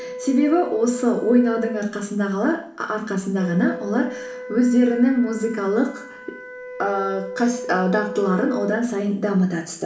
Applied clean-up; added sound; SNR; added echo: none; Wind instrument, woodwind instrument; 13 dB; reverberation time 0.5 s.